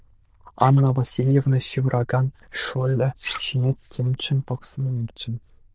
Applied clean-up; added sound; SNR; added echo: neural diffusion model UNIVERSE++.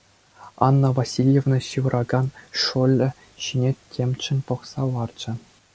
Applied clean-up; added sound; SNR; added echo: none; none; none; none.